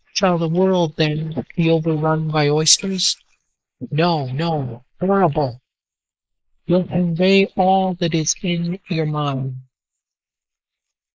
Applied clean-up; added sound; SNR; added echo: neural mask model Resemble Enhance denoiser.